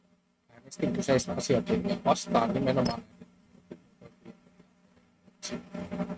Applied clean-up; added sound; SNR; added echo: neural mask model RNNoise.